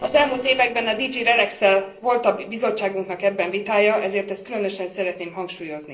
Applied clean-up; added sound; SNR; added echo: neural separator model SepFormer DNS4.